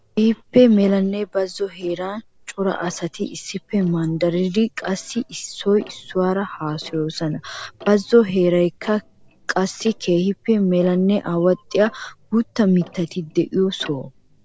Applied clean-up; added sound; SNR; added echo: neural separator model SepFormer DNS4.